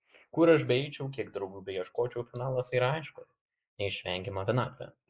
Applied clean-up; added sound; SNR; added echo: neural mask model Resemble Enhance denoiser.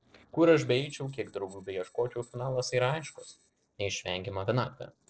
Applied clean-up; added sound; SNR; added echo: neural separator model SepFormer DNS4.